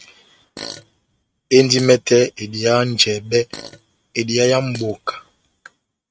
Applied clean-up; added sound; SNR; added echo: neural mask model RNNoise.